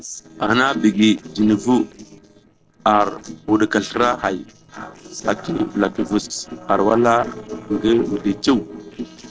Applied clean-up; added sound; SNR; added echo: neural separator model SepFormer DNS4.